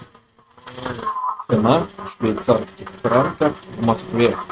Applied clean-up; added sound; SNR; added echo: neural mask model RNNoise.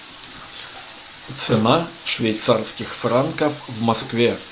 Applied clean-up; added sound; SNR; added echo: none; none; none; none.